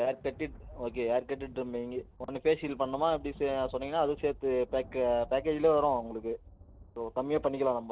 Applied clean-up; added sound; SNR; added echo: none; Thunder; 19 dB; none.